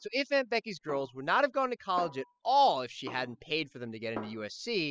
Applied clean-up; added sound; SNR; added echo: classical method spectral subtraction.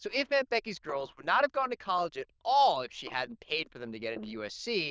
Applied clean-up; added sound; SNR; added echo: neural diffusion model UNIVERSE++.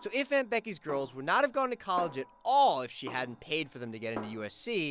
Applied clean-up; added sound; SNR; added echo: none; Snare drum; 17 dB; none.